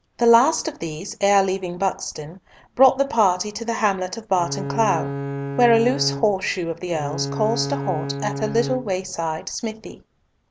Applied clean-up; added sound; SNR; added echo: none; Bowed string instrument; 6 dB; none.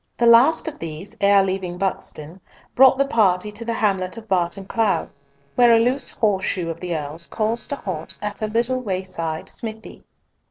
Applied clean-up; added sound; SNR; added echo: neural separator model SepFormer DNS4.